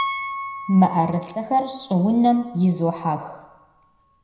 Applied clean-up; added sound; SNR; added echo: none; Piano; 13 dB; reverberation time 0.8 s.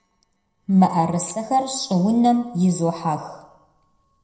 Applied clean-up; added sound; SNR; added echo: neural separator model SepFormer DNS4.